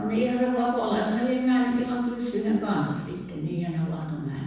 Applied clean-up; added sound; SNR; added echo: none; none; none; reverberation time 1.1 s.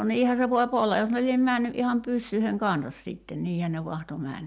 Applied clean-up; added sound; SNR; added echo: none; none; none; none.